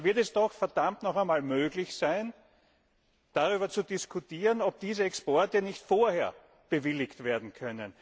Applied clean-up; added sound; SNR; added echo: none; none; none; none.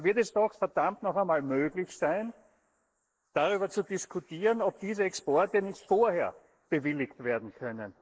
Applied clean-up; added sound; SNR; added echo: neural mask model Resemble Enhance denoiser.